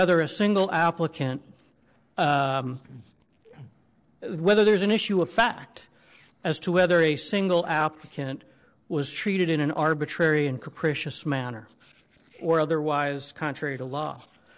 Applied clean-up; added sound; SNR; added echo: neural separator model SepFormer DNS4.